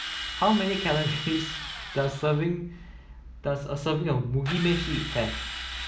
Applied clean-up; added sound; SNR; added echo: none; Drill; 9 dB; none.